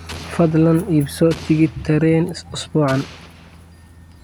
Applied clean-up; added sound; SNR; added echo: none; Explosion + Aircraft; 18 dB; none.